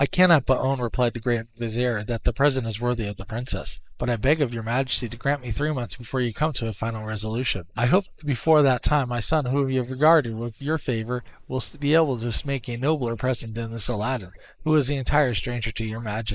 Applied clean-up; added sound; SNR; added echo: neural mask model Resemble Enhance denoiser.